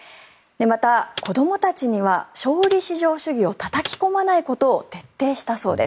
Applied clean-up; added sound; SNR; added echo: none; Computer keyboard; 15 dB; none.